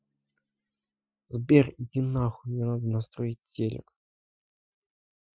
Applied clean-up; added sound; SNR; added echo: classical method Wiener filter.